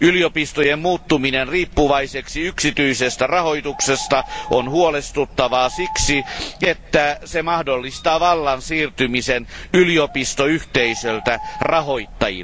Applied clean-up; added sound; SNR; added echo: none; Bird; 16 dB; none.